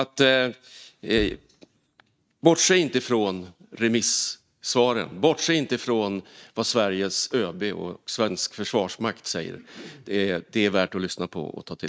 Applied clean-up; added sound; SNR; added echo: neural mask model RNNoise.